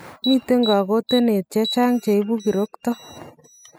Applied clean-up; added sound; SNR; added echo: classical method spectral subtraction.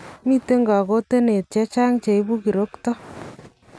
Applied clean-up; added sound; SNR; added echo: none; none; none; none.